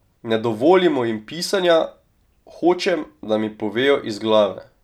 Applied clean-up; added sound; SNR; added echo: none; none; none; none.